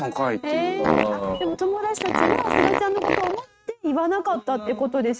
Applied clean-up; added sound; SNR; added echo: neural mask model RNNoise.